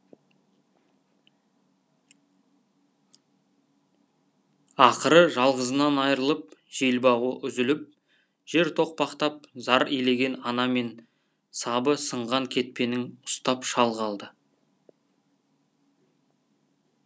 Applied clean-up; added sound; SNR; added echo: none; none; none; none.